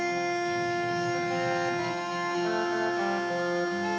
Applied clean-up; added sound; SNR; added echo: none; Strum; 13 dB; none.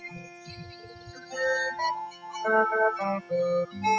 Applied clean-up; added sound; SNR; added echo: classical method spectral subtraction.